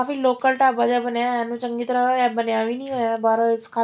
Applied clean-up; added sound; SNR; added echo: none; none; none; none.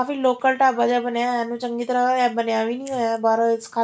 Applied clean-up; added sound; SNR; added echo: neural mask model Resemble Enhance denoiser.